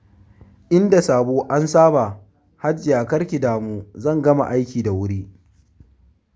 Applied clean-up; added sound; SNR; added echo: none; none; none; none.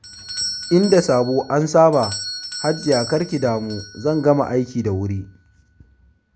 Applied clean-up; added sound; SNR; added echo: none; Doorbell; 13 dB; none.